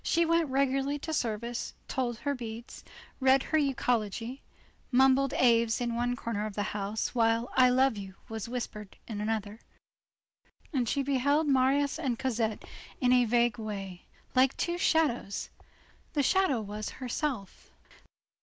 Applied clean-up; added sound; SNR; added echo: none; none; none; none.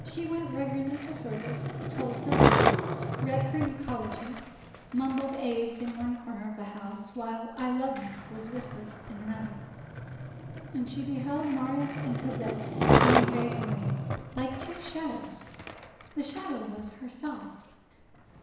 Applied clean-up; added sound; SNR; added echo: none; Skateboard; -3 dB; reverberation time 1.0 s.